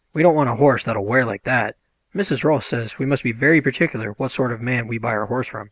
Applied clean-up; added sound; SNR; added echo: none; none; none; none.